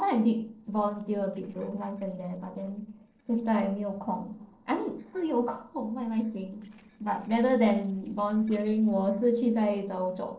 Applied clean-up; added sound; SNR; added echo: neural separator model SepFormer DNS4.